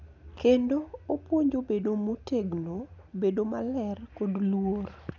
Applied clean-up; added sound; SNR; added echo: none; none; none; none.